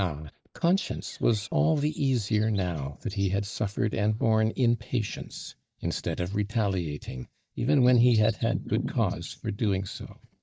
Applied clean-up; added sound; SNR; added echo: neural mask model DeepFilterNet 3.